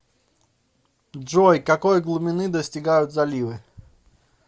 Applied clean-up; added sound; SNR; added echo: none; none; none; none.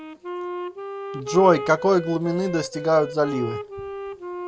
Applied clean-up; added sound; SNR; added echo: none; Wind instrument, woodwind instrument; 9 dB; none.